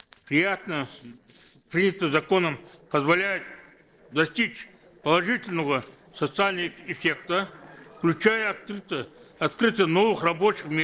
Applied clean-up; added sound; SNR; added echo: neural separator model SepFormer DNS4.